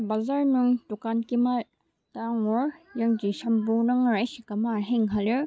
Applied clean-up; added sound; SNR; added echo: none; none; none; none.